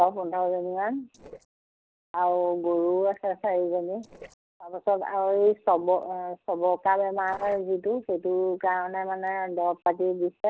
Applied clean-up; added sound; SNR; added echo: neural separator model SepFormer DNS4.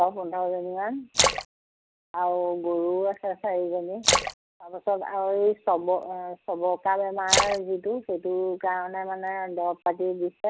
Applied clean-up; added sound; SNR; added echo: none; Splash, splatter; 2 dB; none.